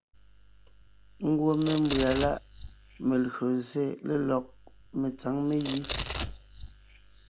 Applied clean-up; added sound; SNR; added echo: none; Domestic sounds, home sounds; 6 dB; none.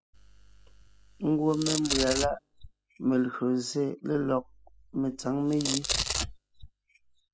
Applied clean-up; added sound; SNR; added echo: classical method spectral subtraction.